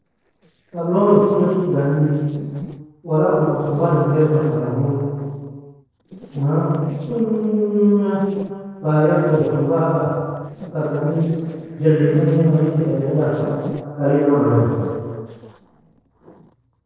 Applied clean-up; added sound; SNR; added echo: neural separator model SepFormer DNS4.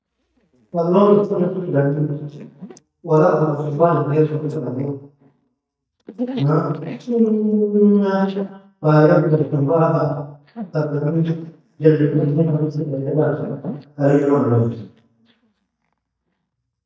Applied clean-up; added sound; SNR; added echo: neural mask model DeepFilterNet 3.